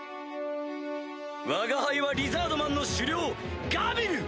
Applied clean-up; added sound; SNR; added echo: none; none; none; none.